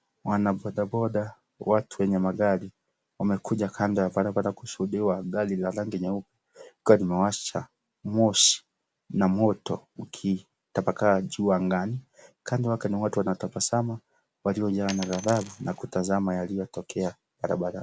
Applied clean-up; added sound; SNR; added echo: none; Coin (dropping); 14 dB; none.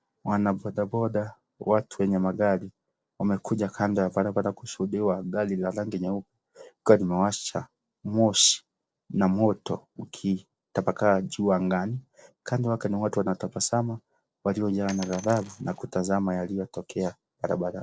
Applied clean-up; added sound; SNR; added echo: neural separator model SepFormer DNS4.